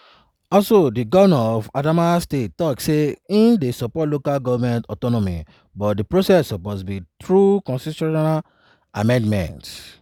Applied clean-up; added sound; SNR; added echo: none; none; none; none.